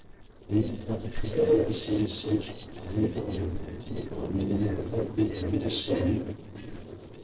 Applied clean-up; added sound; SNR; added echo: neural separator model SepFormer DNS4.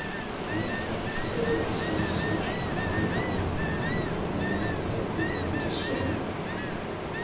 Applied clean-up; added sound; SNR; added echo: none; Ocean; -5 dB; reverberation time 1.1 s.